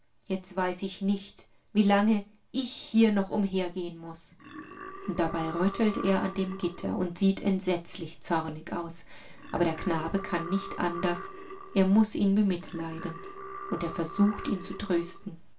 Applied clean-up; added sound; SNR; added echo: none; Burping, eructation; 13 dB; reverberation time 0.2 s.